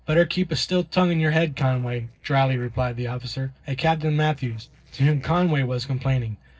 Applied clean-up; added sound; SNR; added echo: neural separator model SepFormer DNS4.